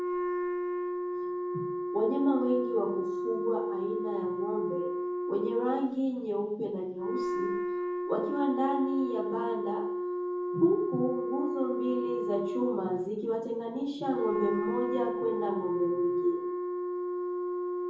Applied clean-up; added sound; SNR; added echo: none; Wind instrument, woodwind instrument; 1 dB; reverberation time 0.7 s.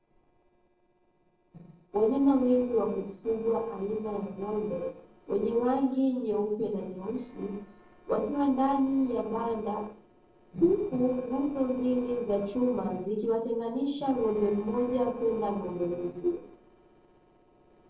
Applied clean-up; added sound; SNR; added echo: neural separator model SepFormer DNS4.